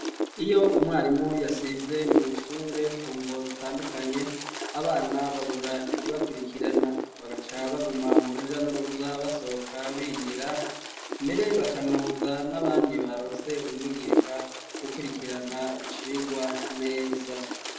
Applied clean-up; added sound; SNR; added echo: none; Wind; 2 dB; reverberation time 0.7 s.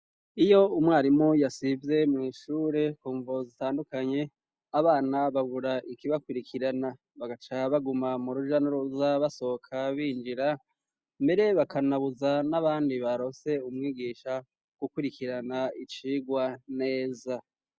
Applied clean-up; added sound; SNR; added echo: none; none; none; none.